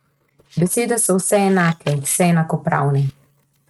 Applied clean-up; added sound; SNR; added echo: neural mask model RNNoise.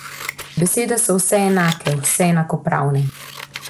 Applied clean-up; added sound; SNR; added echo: none; Scissors; 15 dB; none.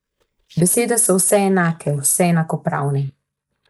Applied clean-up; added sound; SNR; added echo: neural mask model DeepFilterNet 3.